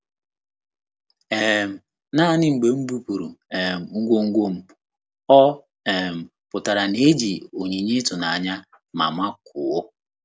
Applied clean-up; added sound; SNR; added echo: none; none; none; none.